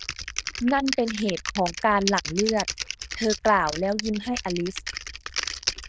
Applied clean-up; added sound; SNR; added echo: neural diffusion model UNIVERSE++.